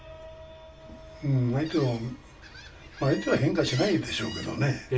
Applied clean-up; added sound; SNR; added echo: none; Gull, seagull; 16 dB; reverberation time 0.2 s.